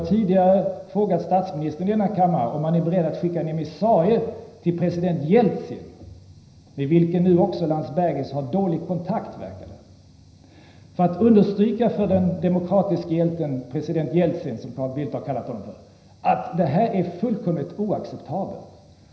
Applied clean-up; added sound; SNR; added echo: none; none; none; reverberation time 0.9 s.